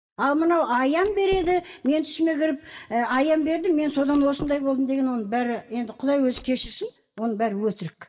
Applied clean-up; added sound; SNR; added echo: neural mask model DeepFilterNet 3.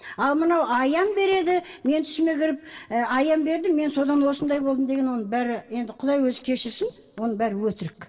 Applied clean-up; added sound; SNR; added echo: neural separator model SepFormer DNS4.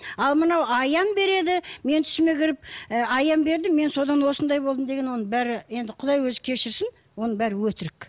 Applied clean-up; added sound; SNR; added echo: none; none; none; none.